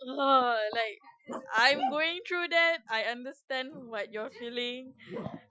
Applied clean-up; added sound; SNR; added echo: classical method Wiener filter.